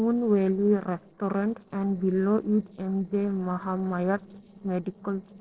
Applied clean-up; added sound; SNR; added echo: neural separator model SepFormer DNS4.